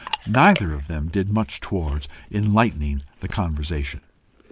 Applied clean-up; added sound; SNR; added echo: neural mask model Resemble Enhance denoiser.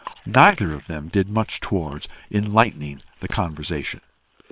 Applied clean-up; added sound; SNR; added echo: neural separator model SepFormer WHAM!.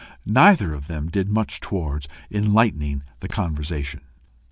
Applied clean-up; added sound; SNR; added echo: none; none; none; none.